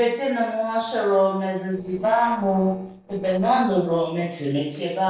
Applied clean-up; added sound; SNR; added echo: neural separator model SepFormer DNS4.